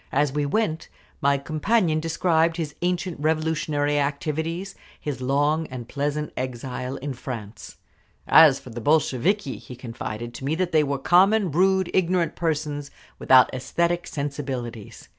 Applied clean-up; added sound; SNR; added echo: none; none; none; none.